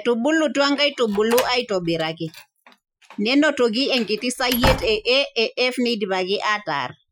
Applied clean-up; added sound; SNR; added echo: classical method Wiener filter.